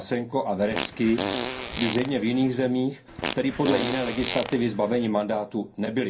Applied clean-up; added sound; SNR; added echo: none; Fart; 5 dB; reverberation time 0.3 s.